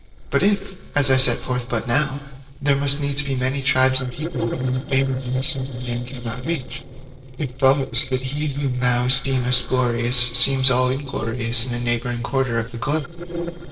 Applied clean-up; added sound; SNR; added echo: neural separator model SepFormer DNS4.